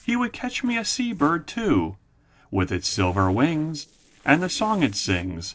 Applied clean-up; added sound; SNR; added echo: neural separator model SepFormer DNS4.